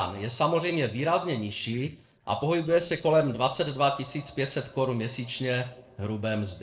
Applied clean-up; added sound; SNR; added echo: neural separator model SepFormer DNS4.